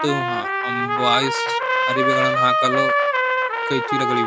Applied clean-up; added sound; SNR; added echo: none; Trumpet; -5 dB; none.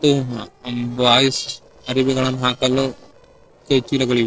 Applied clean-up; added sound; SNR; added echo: neural separator model SepFormer DNS4.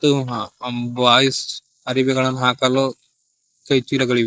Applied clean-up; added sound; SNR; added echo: neural mask model Resemble Enhance denoiser.